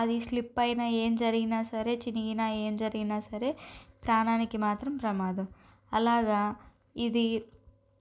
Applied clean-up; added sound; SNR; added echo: none; none; none; none.